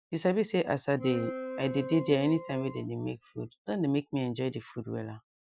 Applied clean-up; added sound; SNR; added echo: classical method Wiener filter.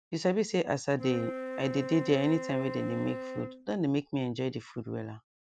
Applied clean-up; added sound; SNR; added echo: none; Wind instrument, woodwind instrument; 8 dB; none.